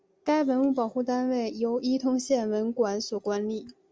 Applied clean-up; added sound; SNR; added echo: none; none; none; none.